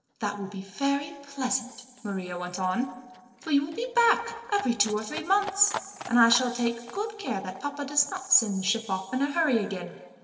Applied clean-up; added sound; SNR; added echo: neural separator model SepFormer DNS4.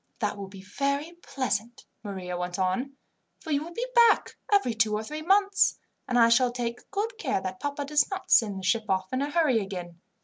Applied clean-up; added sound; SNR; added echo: none; none; none; none.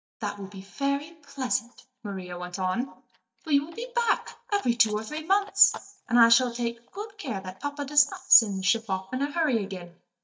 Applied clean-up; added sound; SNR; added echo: neural mask model DeepFilterNet 3.